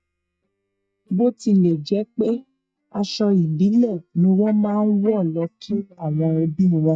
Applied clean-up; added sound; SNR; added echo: neural mask model DeepFilterNet 3.